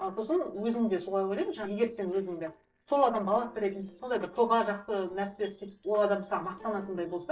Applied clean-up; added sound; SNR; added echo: neural separator model SepFormer DNS4.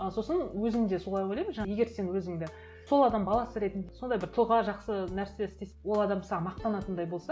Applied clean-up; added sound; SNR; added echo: none; none; none; none.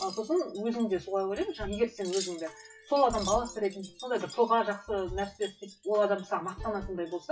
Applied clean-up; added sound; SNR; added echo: classical method WPE with log-MMSE.